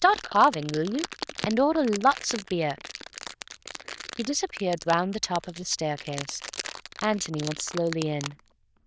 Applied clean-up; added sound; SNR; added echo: neural diffusion model UNIVERSE++.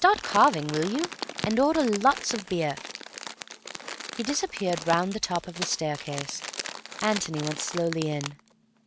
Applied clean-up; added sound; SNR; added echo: none; Crumpling, crinkling; 10 dB; none.